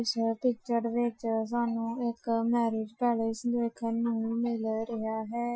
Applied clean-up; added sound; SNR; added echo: classical method Wiener filter.